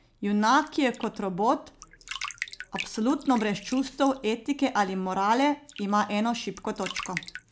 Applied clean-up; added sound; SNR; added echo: none; Bathtub (filling or washing); 15 dB; none.